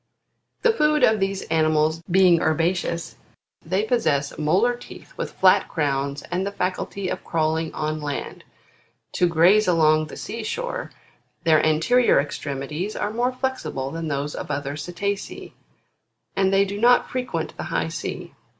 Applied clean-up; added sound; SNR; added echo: none; none; none; none.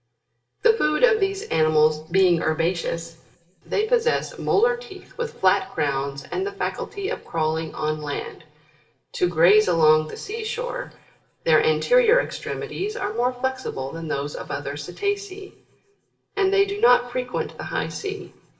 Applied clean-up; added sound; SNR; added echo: none; none; none; reverberation time 0.8 s.